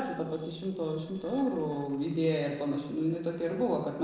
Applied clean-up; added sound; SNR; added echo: neural separator model SepFormer DNS4.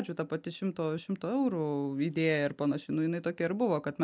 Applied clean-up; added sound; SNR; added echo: none; none; none; none.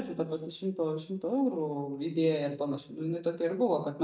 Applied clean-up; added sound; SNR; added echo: neural mask model DeepFilterNet 3.